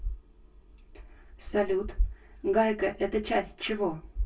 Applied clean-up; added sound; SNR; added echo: none; none; none; reverberation time 0.1 s.